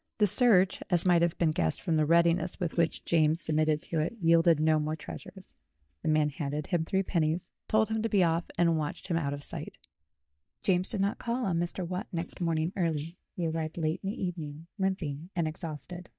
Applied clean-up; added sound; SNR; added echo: neural mask model DeepFilterNet 3.